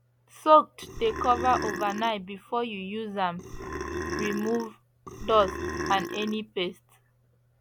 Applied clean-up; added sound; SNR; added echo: none; Burping, eructation; 6 dB; none.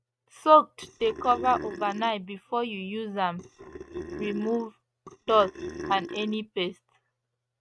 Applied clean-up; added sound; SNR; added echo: neural mask model RNNoise.